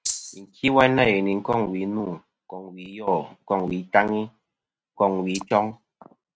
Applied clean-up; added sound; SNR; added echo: neural mask model RNNoise.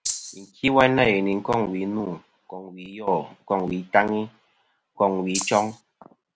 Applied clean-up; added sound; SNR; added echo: none; Rattle (instrument); 7 dB; none.